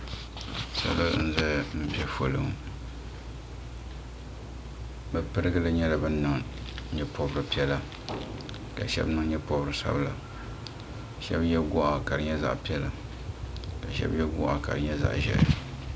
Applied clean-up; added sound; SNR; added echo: none; none; none; none.